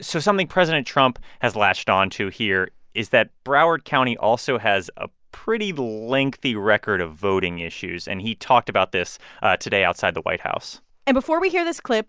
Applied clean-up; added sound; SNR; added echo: none; none; none; none.